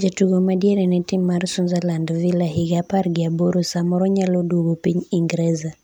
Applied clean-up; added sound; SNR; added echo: none; none; none; none.